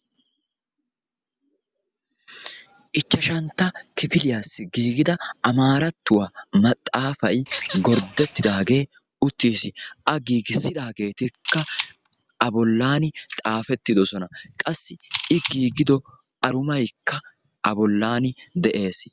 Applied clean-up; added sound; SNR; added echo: none; Camera + Bird vocalization, bird call, bird song / Fowl; 7 dB; none.